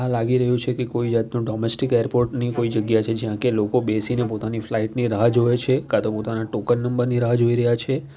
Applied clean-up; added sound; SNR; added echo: none; Wind instrument, woodwind instrument; 19 dB; none.